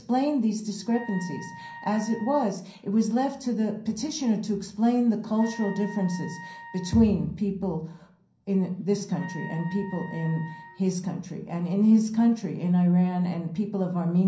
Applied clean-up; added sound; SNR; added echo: none; Wind instrument, woodwind instrument; 18 dB; reverberation time 0.6 s.